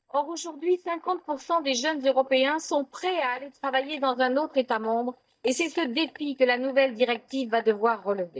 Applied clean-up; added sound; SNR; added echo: neural mask model DeepFilterNet 3.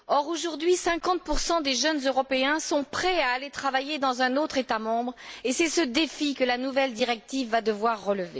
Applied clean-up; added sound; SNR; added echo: none; none; none; none.